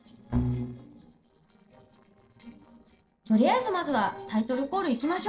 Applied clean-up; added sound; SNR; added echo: neural separator model SepFormer DNS4.